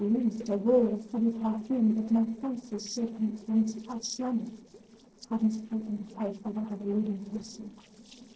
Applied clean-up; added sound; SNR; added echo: neural separator model SepFormer DNS4.